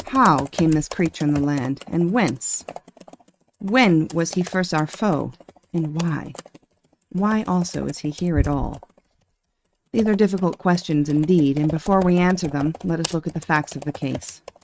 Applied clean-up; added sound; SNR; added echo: neural mask model RNNoise.